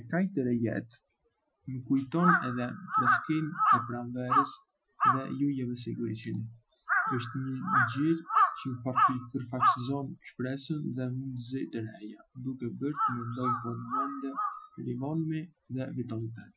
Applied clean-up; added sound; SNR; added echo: classical method Wiener filter.